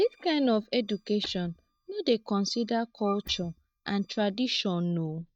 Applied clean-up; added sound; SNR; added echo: neural mask model DeepFilterNet 3.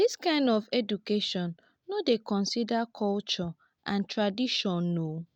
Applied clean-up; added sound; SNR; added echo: none; none; none; none.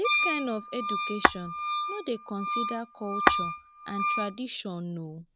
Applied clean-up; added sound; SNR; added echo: none; Tap / Glass + Wind instrument, woodwind instrument; -5 dB; none.